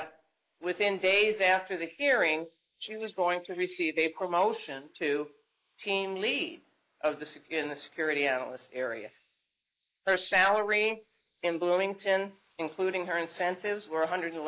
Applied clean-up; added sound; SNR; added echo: neural mask model Resemble Enhance denoiser.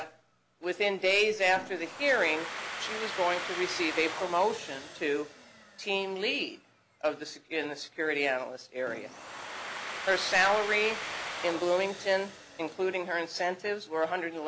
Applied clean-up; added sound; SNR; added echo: none; Domestic sounds, home sounds; 11 dB; none.